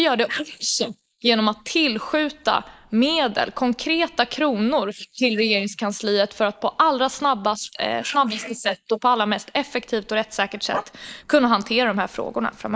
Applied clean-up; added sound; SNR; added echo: neural mask model Resemble Enhance denoiser.